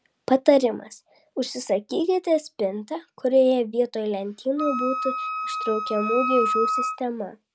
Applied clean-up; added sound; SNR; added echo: none; Wind instrument, woodwind instrument; 3 dB; none.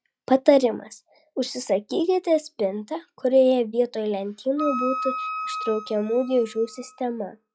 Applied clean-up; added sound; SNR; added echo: classical method log-MMSE.